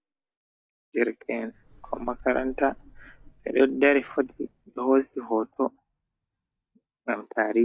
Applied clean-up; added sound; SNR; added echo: neural mask model DeepFilterNet 3.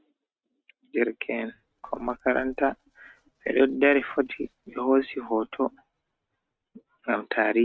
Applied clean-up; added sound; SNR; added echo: neural mask model RNNoise.